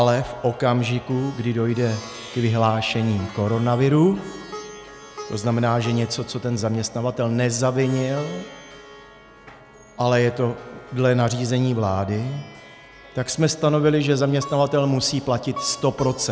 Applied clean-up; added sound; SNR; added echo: none; Plucked string instrument; 19 dB; none.